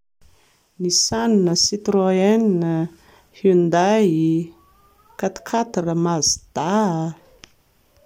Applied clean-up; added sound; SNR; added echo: none; none; none; none.